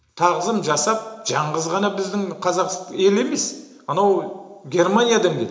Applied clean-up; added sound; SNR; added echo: none; none; none; reverberation time 0.8 s.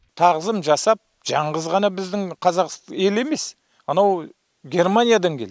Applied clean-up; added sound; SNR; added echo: none; none; none; none.